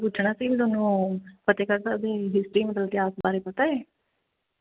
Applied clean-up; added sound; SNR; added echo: none; none; none; none.